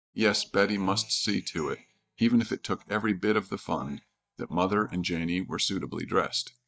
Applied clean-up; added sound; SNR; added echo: neural mask model DeepFilterNet 3.